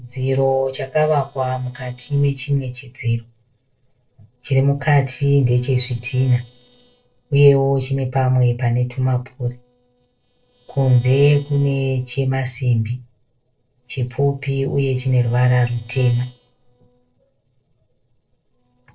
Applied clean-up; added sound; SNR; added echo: neural separator model SepFormer DNS4.